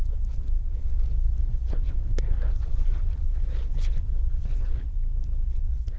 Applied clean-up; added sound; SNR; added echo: neural diffusion model UNIVERSE++.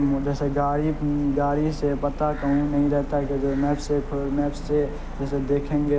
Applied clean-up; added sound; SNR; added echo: none; Motor vehicle (road) / Engine; 9 dB; none.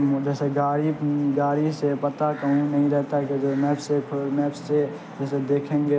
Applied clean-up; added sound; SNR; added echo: none; none; none; none.